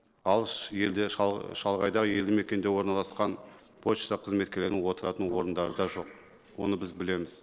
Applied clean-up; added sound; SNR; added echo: neural separator model SepFormer DNS4.